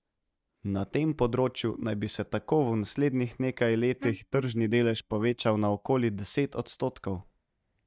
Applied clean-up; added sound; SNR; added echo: neural mask model DeepFilterNet 3.